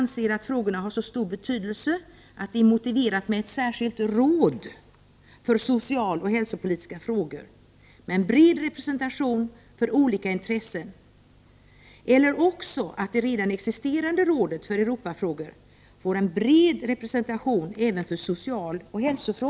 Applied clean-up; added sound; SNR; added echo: none; none; none; none.